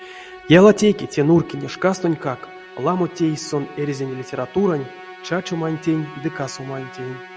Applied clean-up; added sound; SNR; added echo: none; Musical instrument; 18 dB; none.